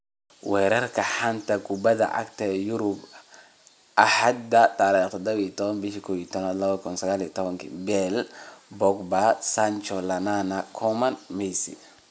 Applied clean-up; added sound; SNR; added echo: none; none; none; none.